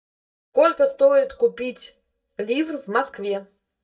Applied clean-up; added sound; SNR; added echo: neural mask model DeepFilterNet 3.